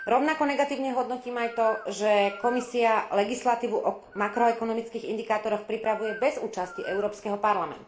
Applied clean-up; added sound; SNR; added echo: none; Bird; 20 dB; reverberation time 0.4 s.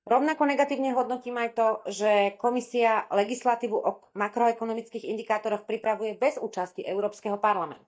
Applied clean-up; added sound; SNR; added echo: neural mask model DeepFilterNet 3.